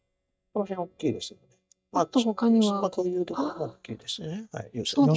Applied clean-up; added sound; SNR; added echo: neural mask model DeepFilterNet 3.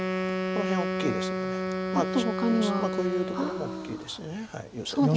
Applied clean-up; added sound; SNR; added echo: none; Wind instrument, woodwind instrument; 2 dB; none.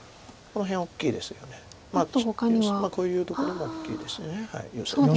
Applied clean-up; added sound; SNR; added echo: none; none; none; none.